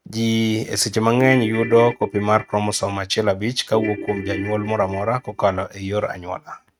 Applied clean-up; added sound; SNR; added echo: neural mask model RNNoise.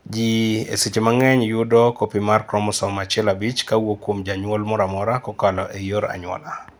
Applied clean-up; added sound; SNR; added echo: none; none; none; none.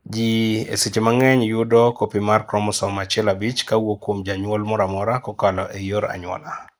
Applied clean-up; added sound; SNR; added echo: neural mask model Resemble Enhance denoiser.